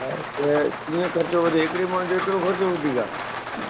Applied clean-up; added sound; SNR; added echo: none; Rain; 7 dB; none.